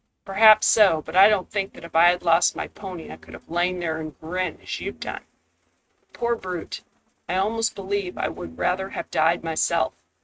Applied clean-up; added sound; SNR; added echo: neural mask model RNNoise.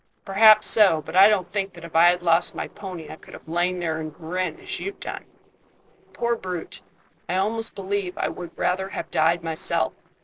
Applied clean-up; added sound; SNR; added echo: neural separator model SepFormer DNS4.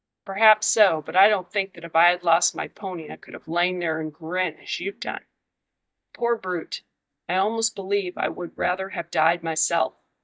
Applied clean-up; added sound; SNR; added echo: neural mask model DeepFilterNet 3.